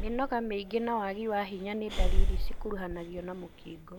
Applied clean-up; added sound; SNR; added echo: none; Breathing; -4 dB; none.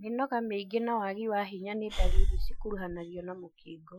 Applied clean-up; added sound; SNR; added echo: classical method Wiener filter.